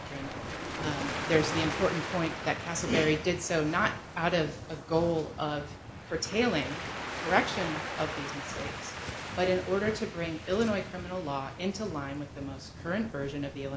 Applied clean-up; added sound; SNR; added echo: none; Waves, surf; 8 dB; none.